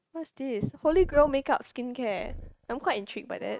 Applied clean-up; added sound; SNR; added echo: neural mask model RNNoise.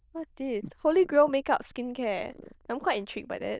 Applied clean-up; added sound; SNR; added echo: neural diffusion model UNIVERSE++.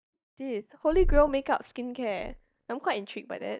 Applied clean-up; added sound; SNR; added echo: neural mask model DeepFilterNet 3.